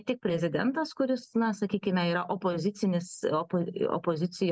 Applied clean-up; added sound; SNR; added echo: none; none; none; none.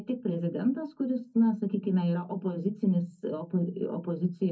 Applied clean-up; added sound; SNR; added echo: none; none; none; reverberation time 0.4 s.